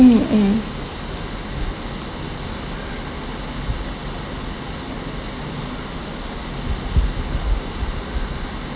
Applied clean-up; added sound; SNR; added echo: none; none; none; none.